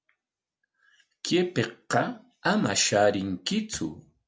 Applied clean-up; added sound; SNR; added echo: none; none; none; none.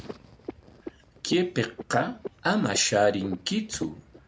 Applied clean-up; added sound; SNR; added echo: none; Frog; 15 dB; none.